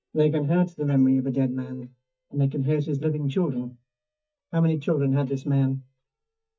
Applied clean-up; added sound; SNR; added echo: neural mask model DeepFilterNet 3.